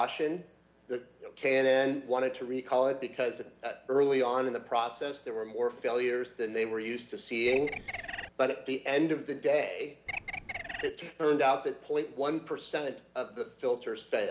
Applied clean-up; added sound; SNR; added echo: none; Bird; 8 dB; none.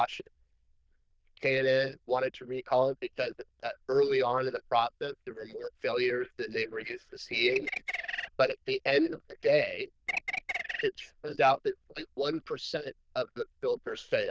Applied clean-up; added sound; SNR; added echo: neural diffusion model UNIVERSE++.